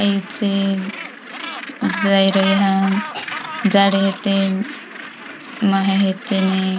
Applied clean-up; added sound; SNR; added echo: none; Gull, seagull; 11 dB; none.